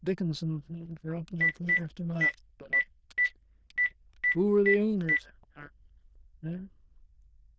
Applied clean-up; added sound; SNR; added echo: neural diffusion model UNIVERSE++.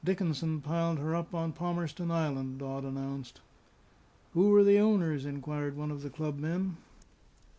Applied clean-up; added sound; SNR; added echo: none; none; none; none.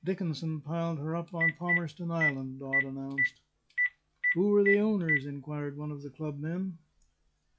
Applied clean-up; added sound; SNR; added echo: classical method log-MMSE.